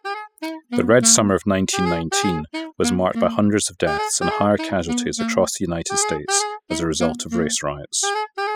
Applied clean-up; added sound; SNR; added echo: classical method spectral subtraction.